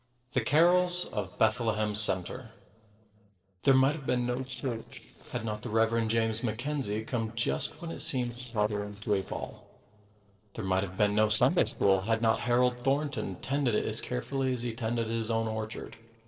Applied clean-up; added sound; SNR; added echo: neural separator model SepFormer DNS4.